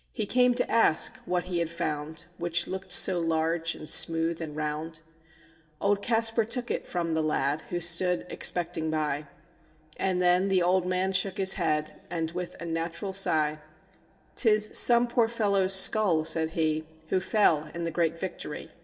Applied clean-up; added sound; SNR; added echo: none; none; none; reverberation time 2.3 s.